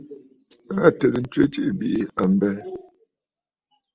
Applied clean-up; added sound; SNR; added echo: none; none; none; none.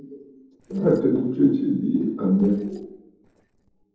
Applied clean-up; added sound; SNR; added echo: neural separator model SepFormer DNS4.